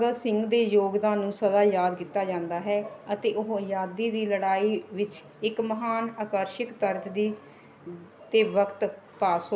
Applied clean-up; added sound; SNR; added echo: none; none; none; none.